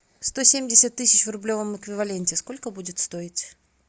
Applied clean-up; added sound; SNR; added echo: none; none; none; none.